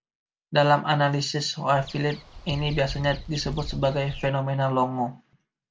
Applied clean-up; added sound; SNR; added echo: none; Bird vocalization, bird call, bird song; 12 dB; none.